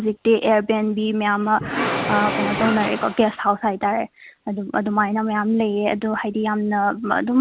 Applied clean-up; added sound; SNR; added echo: none; Engine / Mechanisms; 6 dB; none.